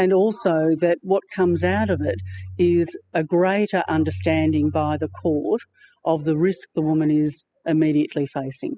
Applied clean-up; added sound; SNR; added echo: classical method spectral subtraction.